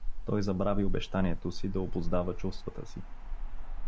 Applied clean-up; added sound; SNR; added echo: none; Motor vehicle (road); -2 dB; none.